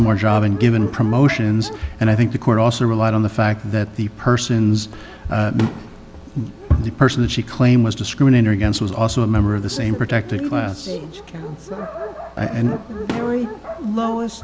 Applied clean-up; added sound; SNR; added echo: none; Dog + Fireworks; 16 dB; none.